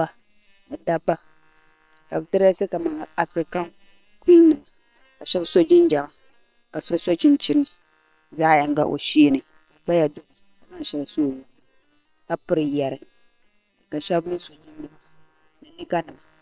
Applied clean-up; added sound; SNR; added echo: neural separator model SepFormer WHAM!.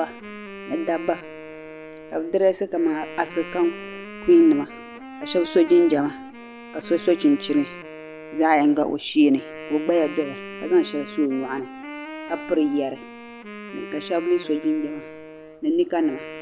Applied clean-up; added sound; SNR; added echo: none; Wind instrument, woodwind instrument; 15 dB; none.